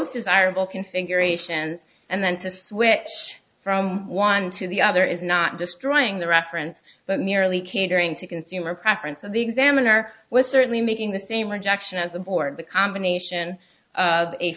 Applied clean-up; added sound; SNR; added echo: none; none; none; none.